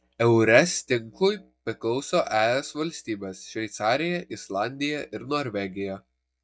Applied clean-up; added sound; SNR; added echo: neural mask model DeepFilterNet 3.